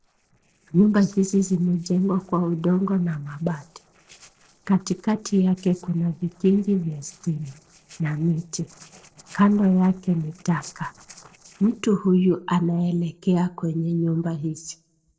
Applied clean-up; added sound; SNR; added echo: neural separator model SepFormer DNS4.